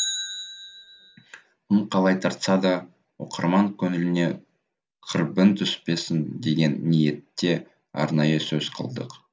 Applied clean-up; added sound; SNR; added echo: none; Bicycle; 17 dB; none.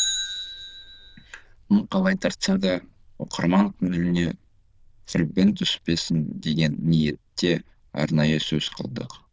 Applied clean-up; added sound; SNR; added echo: neural diffusion model UNIVERSE++.